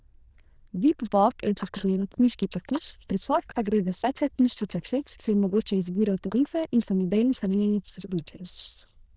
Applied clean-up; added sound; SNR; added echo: neural diffusion model UNIVERSE++.